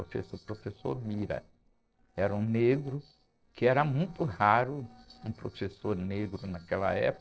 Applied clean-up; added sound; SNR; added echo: neural separator model SepFormer DNS4.